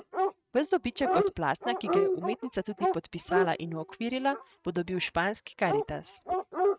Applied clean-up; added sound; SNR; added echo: neural mask model RNNoise.